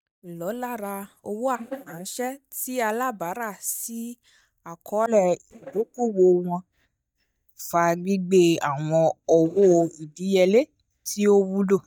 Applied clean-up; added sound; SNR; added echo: neural mask model DeepFilterNet 3.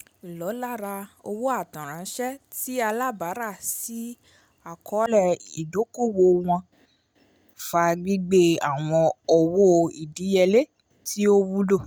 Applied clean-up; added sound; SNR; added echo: none; none; none; none.